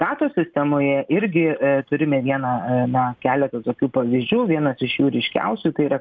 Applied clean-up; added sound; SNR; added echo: none; none; none; none.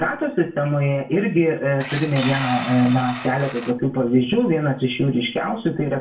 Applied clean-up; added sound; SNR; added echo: none; Tools; 11 dB; reverberation time 0.3 s.